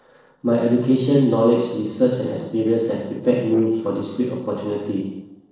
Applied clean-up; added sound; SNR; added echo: neural separator model SepFormer DNS4.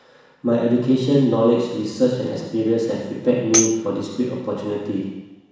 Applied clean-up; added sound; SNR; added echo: none; Tambourine; 6 dB; reverberation time 1.1 s.